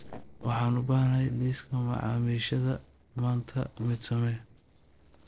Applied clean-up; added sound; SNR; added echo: neural separator model SepFormer DNS4.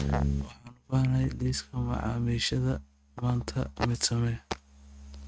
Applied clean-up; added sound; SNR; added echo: neural mask model RNNoise.